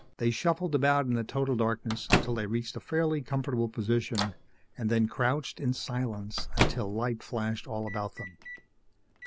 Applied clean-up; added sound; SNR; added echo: none; Microwave oven; 6 dB; none.